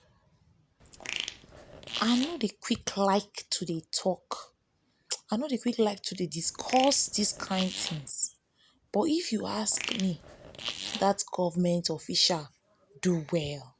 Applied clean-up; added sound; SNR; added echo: none; Fart; 8 dB; none.